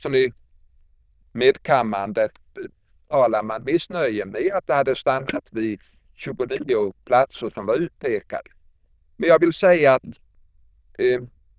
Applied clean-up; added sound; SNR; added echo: neural diffusion model UNIVERSE++.